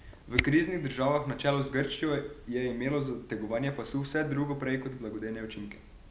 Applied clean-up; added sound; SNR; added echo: none; Camera; 11 dB; none.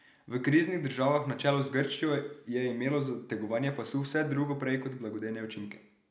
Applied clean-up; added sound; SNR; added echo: none; none; none; none.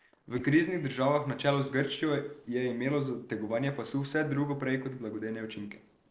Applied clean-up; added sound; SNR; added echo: neural separator model SepFormer DNS4.